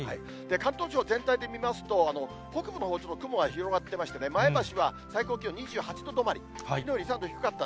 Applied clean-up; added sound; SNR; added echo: none; none; none; none.